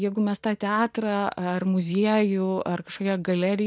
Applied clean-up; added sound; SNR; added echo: none; none; none; none.